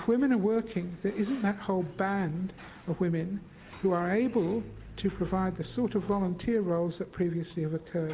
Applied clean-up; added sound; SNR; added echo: none; none; none; none.